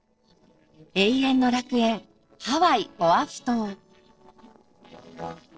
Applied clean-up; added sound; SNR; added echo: neural separator model SepFormer DNS4.